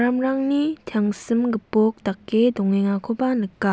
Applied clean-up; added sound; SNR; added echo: none; none; none; none.